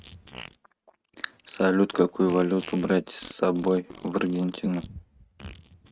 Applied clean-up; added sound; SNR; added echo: neural mask model RNNoise.